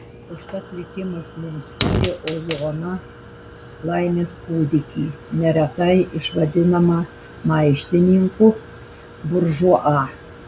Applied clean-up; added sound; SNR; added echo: none; Fire; 13 dB; none.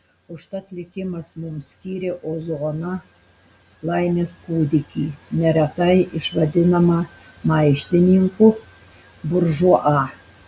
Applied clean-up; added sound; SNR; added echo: none; none; none; none.